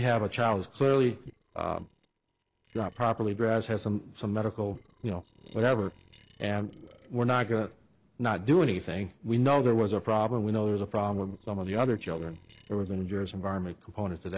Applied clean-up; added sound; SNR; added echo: neural separator model SepFormer DNS4.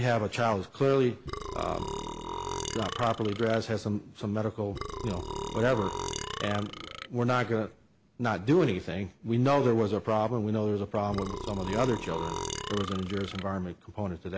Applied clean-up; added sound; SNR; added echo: none; Burping, eructation; 7 dB; none.